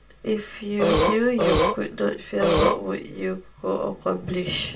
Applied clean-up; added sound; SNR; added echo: none; Burping, eructation; -5 dB; reverberation time 0.2 s.